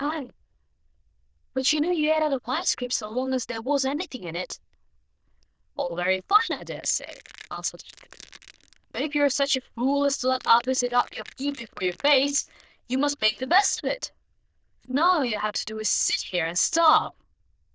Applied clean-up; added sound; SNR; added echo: neural diffusion model UNIVERSE++.